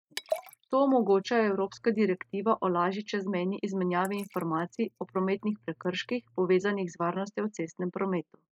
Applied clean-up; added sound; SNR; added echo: neural mask model Resemble Enhance denoiser.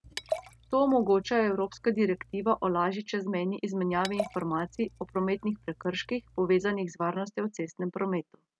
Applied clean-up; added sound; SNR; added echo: none; Liquid; 13 dB; none.